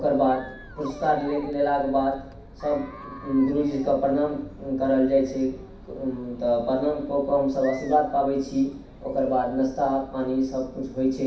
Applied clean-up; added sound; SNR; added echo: none; Chatter; 19 dB; reverberation time 0.6 s.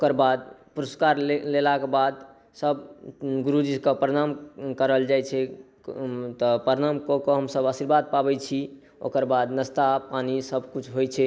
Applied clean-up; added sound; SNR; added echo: none; none; none; none.